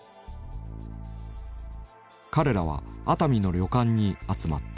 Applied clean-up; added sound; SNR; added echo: none; none; none; none.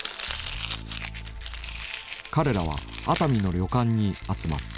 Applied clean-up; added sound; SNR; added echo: none; Domestic sounds, home sounds; 11 dB; none.